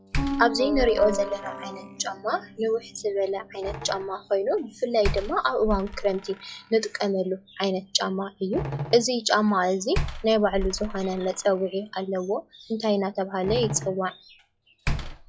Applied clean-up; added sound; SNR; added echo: classical method log-MMSE.